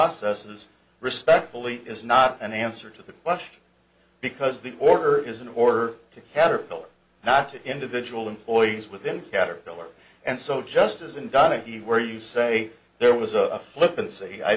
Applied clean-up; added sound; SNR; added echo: none; none; none; none.